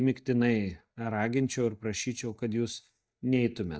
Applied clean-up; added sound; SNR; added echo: neural mask model DeepFilterNet 3.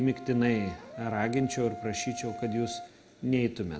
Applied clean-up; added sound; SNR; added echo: none; Brass instrument; 13 dB; reverberation time 1.2 s.